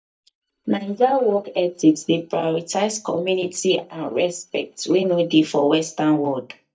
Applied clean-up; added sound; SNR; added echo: neural mask model DeepFilterNet 3.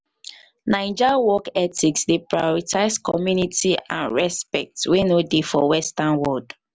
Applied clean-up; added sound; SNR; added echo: none; none; none; none.